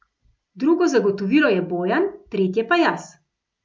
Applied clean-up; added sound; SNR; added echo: none; none; none; none.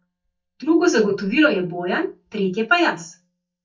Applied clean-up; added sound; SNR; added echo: neural mask model DeepFilterNet 3.